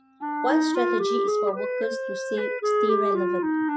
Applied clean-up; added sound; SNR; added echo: classical method spectral subtraction.